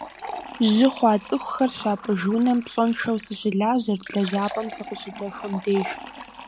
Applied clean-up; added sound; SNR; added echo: none; Fill (with liquid); 15 dB; none.